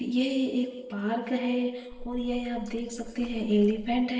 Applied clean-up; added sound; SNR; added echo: neural separator model SepFormer DNS4.